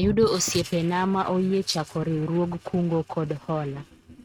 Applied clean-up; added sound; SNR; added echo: neural mask model RNNoise.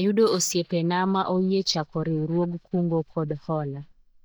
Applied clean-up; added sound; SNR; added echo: neural mask model DeepFilterNet 3.